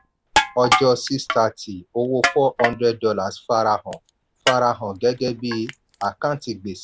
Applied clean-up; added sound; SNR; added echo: none; Crushing; 5 dB; none.